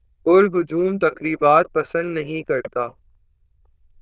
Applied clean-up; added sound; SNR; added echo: neural diffusion model UNIVERSE++.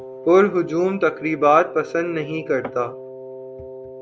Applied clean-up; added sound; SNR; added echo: none; Wind instrument, woodwind instrument; 15 dB; none.